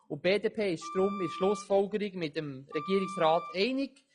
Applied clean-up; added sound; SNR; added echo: classical method log-MMSE.